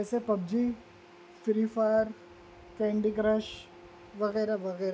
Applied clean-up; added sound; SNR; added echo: none; none; none; none.